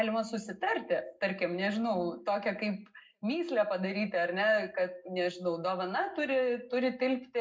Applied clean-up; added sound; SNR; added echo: none; none; none; reverberation time 0.3 s.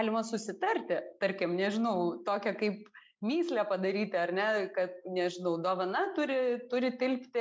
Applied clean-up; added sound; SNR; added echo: none; none; none; none.